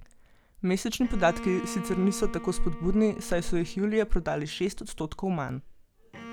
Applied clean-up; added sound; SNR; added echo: none; Bowed string instrument; 15 dB; none.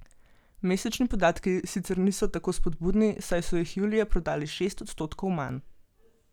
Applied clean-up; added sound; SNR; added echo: none; none; none; none.